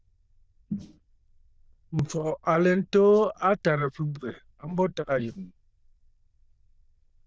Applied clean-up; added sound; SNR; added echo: neural diffusion model UNIVERSE++.